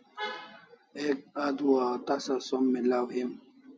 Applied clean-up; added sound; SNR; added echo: none; none; none; none.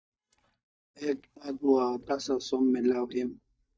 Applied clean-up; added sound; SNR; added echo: neural mask model DeepFilterNet 3.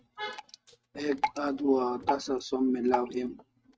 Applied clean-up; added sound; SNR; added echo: neural mask model RNNoise.